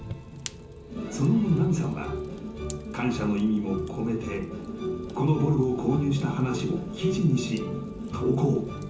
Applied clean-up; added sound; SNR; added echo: none; Fire; 19 dB; reverberation time 0.6 s.